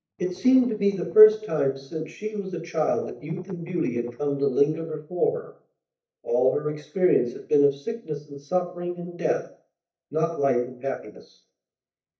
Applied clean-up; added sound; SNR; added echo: neural mask model DeepFilterNet 3.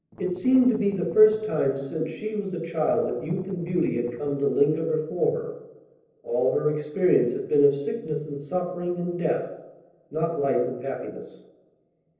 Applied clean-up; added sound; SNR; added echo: neural separator model SepFormer DNS4.